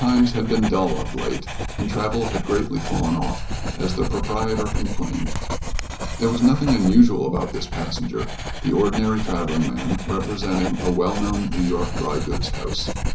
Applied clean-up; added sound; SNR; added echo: none; Writing; 4 dB; reverberation time 0.5 s.